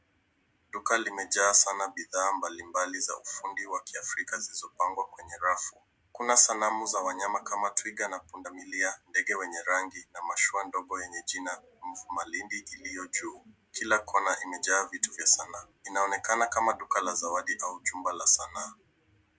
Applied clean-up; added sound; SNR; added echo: none; none; none; none.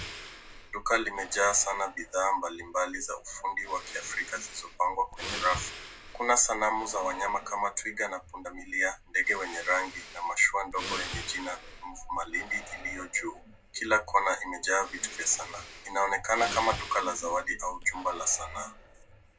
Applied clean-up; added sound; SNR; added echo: none; Breathing; 13 dB; reverberation time 0.2 s.